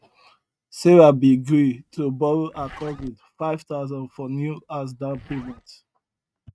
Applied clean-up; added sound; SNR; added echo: neural mask model RNNoise.